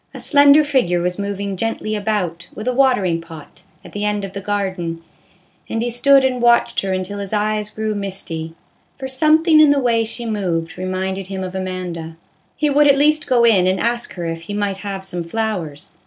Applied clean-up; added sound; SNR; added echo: none; none; none; none.